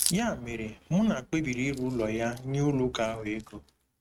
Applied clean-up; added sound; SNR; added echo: neural mask model RNNoise.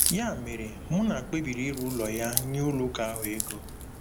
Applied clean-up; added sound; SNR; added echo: none; Crack; 4 dB; none.